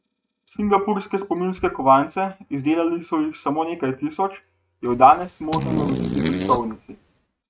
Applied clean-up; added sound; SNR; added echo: neural mask model RNNoise.